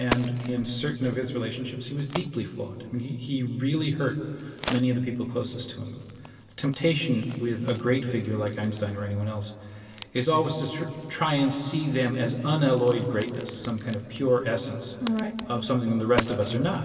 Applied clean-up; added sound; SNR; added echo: none; Crack; 13 dB; reverberation time 2.4 s.